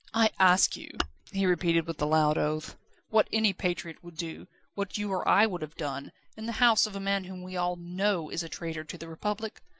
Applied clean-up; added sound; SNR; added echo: neural mask model Resemble Enhance denoiser.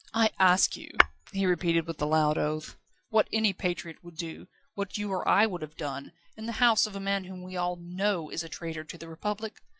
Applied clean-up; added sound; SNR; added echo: classical method log-MMSE.